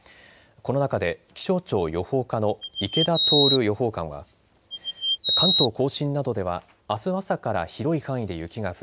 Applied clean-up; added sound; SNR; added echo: none; Bird vocalization, bird call, bird song; -5 dB; none.